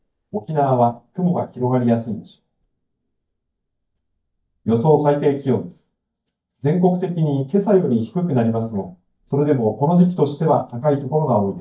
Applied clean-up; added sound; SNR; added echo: neural mask model DeepFilterNet 3.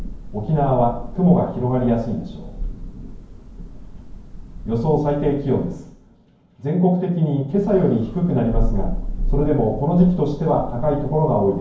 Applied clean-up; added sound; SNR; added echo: none; Thunder; 7 dB; reverberation time 0.9 s.